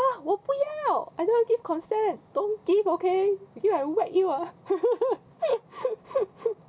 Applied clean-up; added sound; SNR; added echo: none; none; none; none.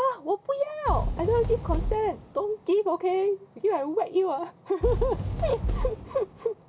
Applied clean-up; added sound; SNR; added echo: none; Fireworks; 5 dB; none.